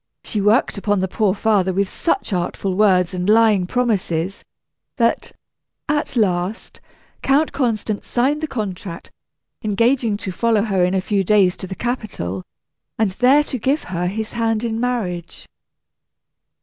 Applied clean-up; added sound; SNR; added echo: none; none; none; none.